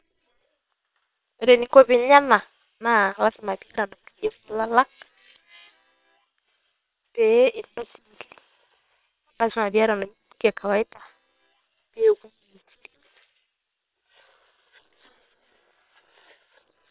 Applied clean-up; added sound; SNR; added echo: neural separator model SepFormer WHAM!.